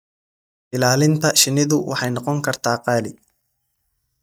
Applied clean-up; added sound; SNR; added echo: neural mask model DeepFilterNet 3.